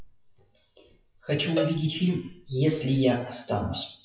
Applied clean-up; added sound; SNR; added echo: classical method WPE with log-MMSE.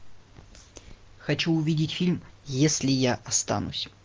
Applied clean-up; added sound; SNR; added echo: none; none; none; none.